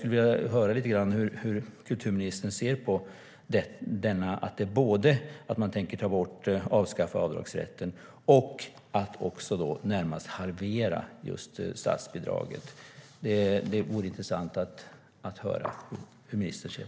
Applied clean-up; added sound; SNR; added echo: none; none; none; none.